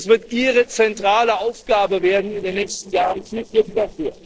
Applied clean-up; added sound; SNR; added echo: neural separator model SepFormer DNS4.